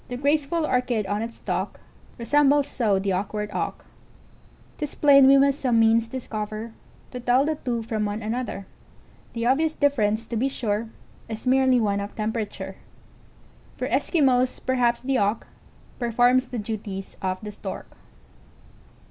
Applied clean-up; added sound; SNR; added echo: none; none; none; none.